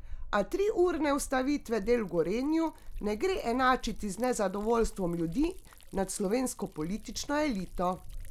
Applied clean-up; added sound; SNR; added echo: none; Liquid; 12 dB; none.